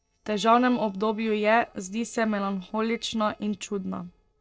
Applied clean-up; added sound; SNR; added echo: neural separator model SepFormer DNS4.